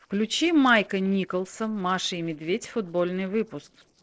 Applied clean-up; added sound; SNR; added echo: neural separator model SepFormer DNS4.